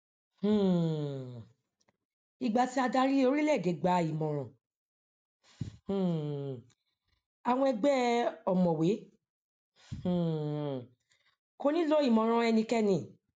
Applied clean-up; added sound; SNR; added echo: none; none; none; none.